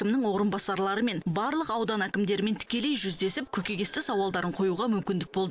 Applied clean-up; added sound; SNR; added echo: none; none; none; none.